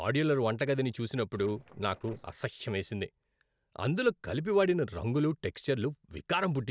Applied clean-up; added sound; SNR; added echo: neural separator model SepFormer DNS4.